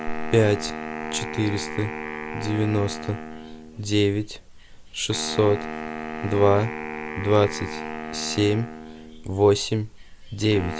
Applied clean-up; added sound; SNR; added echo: none; Wind instrument, woodwind instrument; 9 dB; none.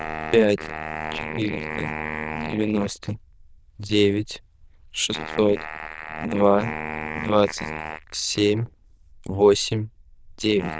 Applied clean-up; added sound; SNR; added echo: neural diffusion model UNIVERSE++.